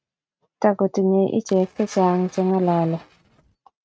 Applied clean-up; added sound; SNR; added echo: neural mask model RNNoise.